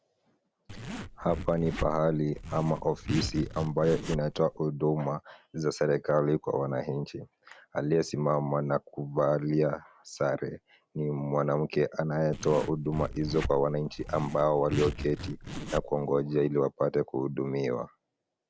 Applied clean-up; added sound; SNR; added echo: none; Zipper (clothing); 9 dB; none.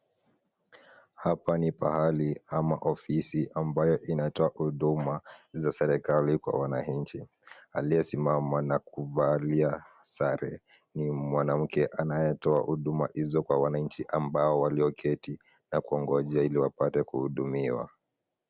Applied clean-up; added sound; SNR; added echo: none; none; none; none.